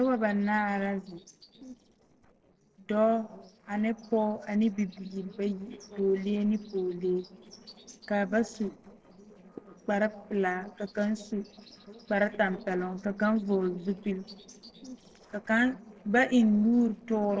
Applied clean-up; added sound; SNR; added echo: neural separator model SepFormer DNS4.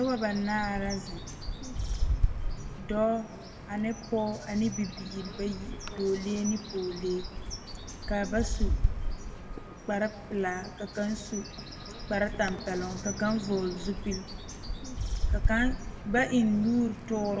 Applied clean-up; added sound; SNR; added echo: none; Bird; 2 dB; reverberation time 1.2 s.